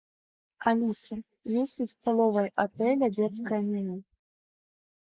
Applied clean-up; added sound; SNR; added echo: neural mask model Resemble Enhance denoiser.